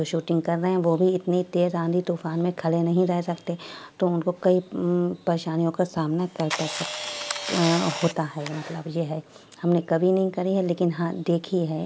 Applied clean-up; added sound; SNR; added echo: none; Camera; 8 dB; none.